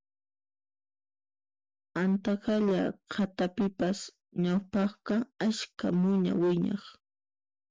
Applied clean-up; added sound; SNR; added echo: none; none; none; none.